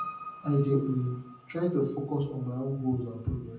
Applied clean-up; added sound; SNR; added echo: none; Piano; 16 dB; reverberation time 0.6 s.